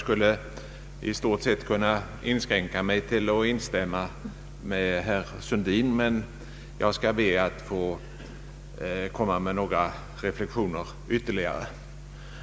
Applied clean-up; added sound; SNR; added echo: none; none; none; none.